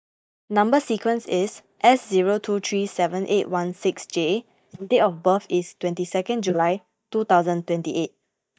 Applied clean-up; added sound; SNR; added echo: neural mask model DeepFilterNet 3.